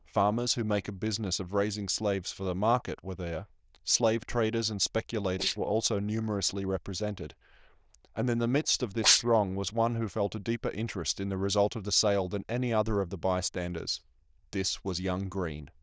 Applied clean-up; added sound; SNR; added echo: neural diffusion model UNIVERSE++.